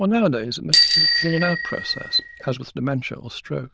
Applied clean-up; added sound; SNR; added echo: neural diffusion model UNIVERSE++.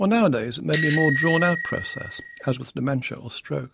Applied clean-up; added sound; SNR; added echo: none; Bicycle bell; 0 dB; none.